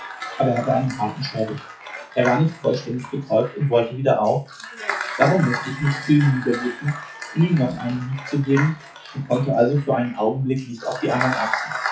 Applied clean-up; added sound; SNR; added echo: classical method WPE with log-MMSE.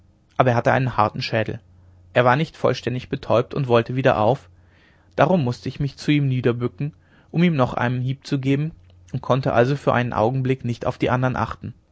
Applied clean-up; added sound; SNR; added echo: none; none; none; none.